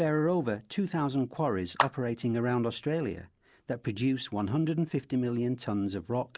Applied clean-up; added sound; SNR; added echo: neural mask model Resemble Enhance denoiser.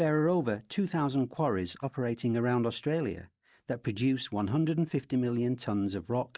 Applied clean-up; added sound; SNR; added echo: neural mask model DeepFilterNet 3.